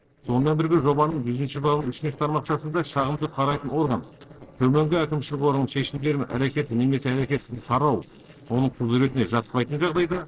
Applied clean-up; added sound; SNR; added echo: neural separator model SepFormer DNS4.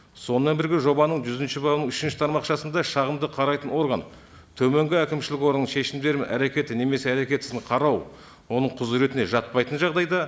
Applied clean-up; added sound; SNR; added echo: none; none; none; none.